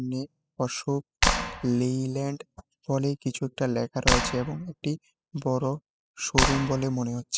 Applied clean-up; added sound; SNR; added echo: classical method spectral subtraction.